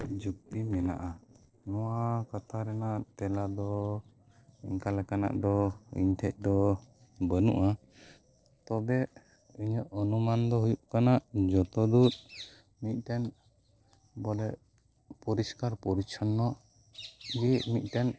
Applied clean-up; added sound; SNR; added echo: neural separator model SepFormer DNS4.